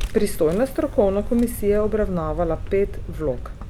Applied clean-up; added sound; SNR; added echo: none; Vehicle; 6 dB; none.